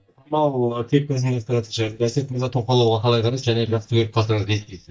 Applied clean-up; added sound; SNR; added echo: neural mask model DeepFilterNet 3.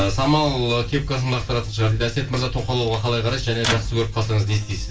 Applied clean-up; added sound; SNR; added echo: none; Microwave oven; 12 dB; reverberation time 0.2 s.